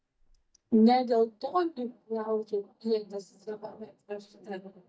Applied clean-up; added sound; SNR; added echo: neural mask model DeepFilterNet 3.